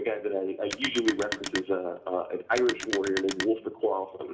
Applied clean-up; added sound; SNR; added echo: none; Telephone; 8 dB; reverberation time 0.6 s.